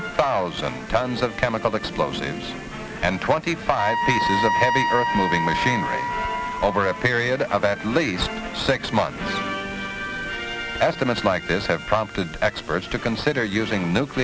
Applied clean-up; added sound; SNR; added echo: none; Wind instrument, woodwind instrument; 1 dB; none.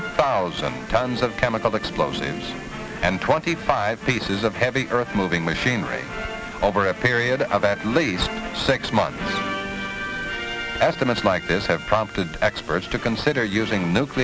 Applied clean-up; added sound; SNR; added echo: none; none; none; none.